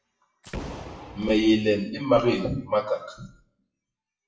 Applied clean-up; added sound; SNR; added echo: classical method WPE with log-MMSE.